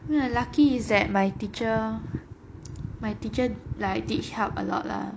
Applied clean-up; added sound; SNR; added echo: none; none; none; none.